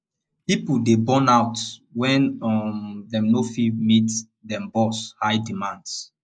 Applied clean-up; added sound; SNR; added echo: neural mask model Resemble Enhance denoiser.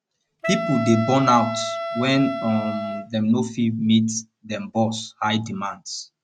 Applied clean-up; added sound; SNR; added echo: none; Wind instrument, woodwind instrument; 6 dB; none.